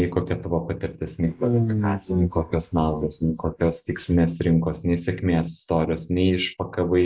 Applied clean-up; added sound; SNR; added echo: neural mask model Resemble Enhance denoiser.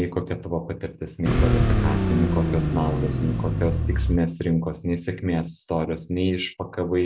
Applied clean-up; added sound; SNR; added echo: none; Car; -4 dB; none.